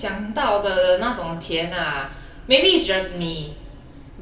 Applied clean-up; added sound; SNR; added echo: none; none; none; reverberation time 1.6 s.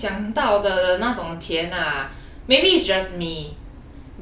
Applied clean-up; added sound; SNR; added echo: none; none; none; none.